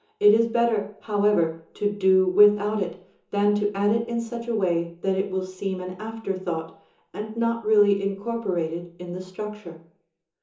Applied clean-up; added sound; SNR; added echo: none; none; none; reverberation time 0.8 s.